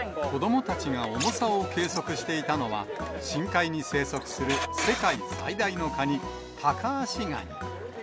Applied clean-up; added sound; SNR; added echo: none; none; none; none.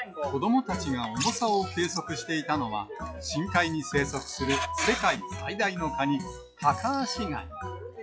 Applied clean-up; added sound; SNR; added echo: classical method log-MMSE.